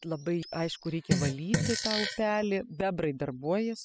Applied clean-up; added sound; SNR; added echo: classical method spectral subtraction.